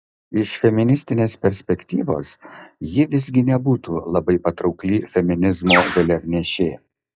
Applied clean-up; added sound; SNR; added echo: classical method log-MMSE.